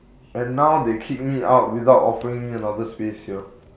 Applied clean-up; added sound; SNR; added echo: none; none; none; none.